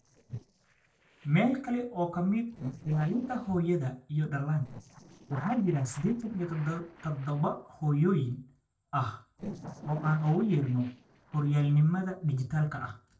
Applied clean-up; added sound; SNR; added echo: neural separator model SepFormer DNS4.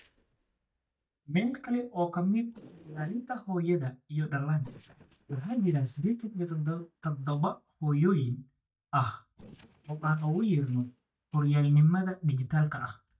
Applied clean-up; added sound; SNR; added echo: neural mask model DeepFilterNet 3.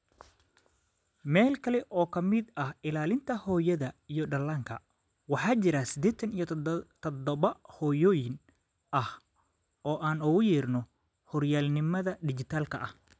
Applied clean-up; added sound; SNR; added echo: none; none; none; none.